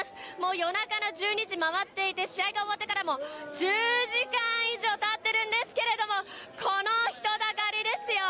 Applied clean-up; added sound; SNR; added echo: none; none; none; none.